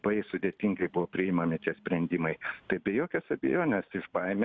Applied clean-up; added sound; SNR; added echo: none; none; none; none.